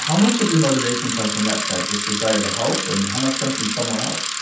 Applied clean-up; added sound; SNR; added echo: none; Bicycle; 2 dB; reverberation time 0.7 s.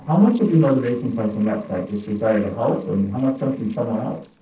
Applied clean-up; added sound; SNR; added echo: neural separator model SepFormer DNS4.